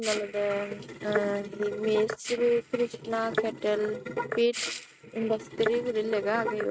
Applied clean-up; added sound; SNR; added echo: neural mask model RNNoise.